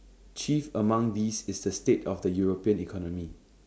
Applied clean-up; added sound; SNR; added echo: none; none; none; none.